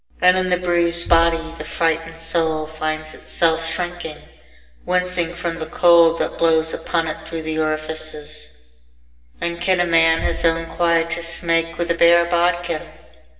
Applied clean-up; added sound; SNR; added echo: none; Bass drum; 16 dB; reverberation time 1.0 s.